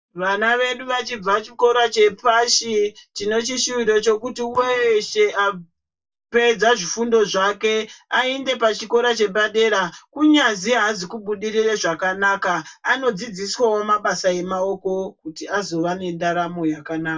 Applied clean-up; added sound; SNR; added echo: neural mask model DeepFilterNet 3.